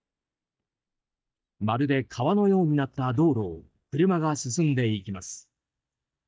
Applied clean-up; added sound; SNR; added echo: neural mask model DeepFilterNet 3.